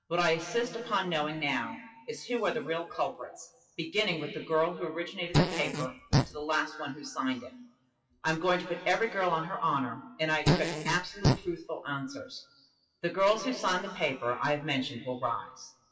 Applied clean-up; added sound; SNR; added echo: classical method WPE with log-MMSE.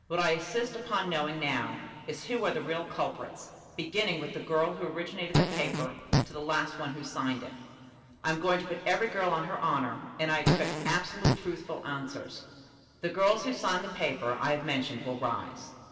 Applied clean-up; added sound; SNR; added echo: none; Fart; -3 dB; reverberation time 2.4 s.